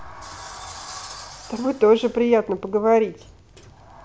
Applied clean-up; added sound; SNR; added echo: none; Sliding door; 18 dB; none.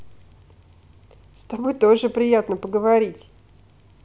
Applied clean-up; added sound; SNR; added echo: none; none; none; none.